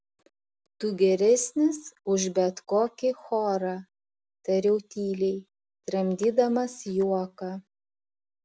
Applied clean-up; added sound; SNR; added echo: none; none; none; none.